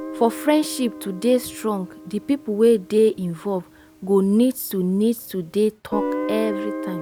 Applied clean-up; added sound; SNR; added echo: none; Guitar; 11 dB; none.